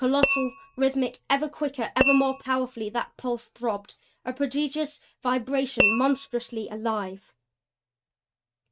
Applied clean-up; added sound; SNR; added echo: neural mask model RNNoise.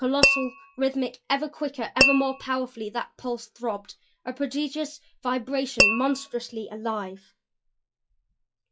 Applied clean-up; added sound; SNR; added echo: classical method log-MMSE.